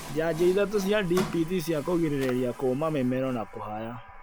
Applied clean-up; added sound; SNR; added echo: none; Water tap, faucet + Drawer open or close; 12 dB; none.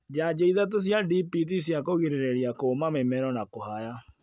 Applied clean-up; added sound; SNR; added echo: none; none; none; none.